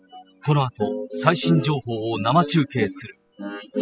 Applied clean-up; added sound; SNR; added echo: classical method spectral subtraction.